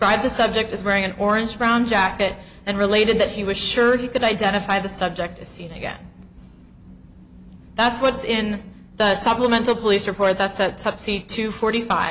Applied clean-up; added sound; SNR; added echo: none; none; none; none.